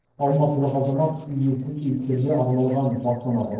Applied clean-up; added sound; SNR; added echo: neural separator model SepFormer DNS4.